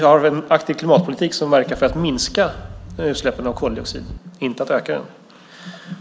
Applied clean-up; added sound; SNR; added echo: none; Wind; 14 dB; none.